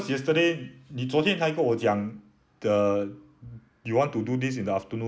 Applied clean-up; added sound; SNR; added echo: none; none; none; none.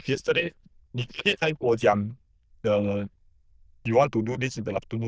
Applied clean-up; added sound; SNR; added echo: neural diffusion model UNIVERSE++.